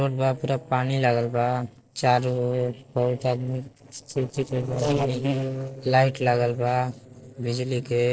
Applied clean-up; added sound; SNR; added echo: neural separator model SepFormer DNS4.